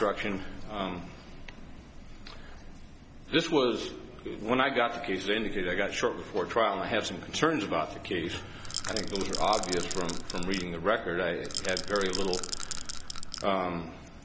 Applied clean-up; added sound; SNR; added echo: none; Rattle / Rattle (instrument); 3 dB; none.